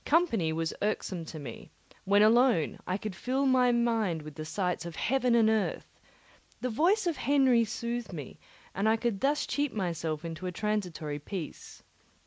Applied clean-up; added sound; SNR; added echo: none; none; none; none.